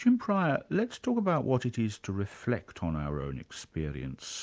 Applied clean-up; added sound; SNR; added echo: none; none; none; none.